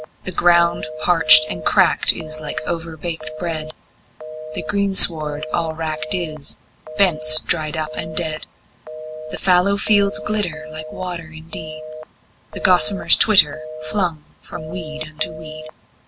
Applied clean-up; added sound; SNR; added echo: none; Telephone; 10 dB; none.